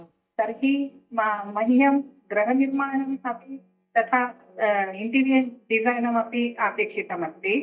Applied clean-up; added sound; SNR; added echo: neural mask model DeepFilterNet 3.